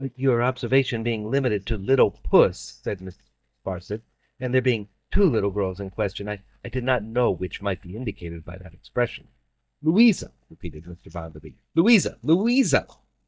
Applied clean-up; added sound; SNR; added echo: neural mask model DeepFilterNet 3.